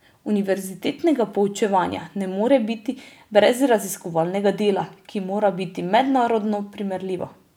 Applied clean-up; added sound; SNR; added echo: none; none; none; none.